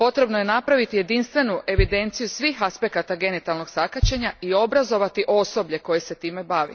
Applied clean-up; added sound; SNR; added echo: none; Bass drum; 8 dB; none.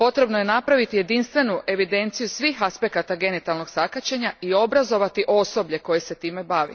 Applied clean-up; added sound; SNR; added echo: none; none; none; none.